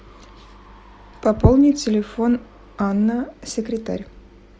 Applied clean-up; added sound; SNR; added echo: none; none; none; none.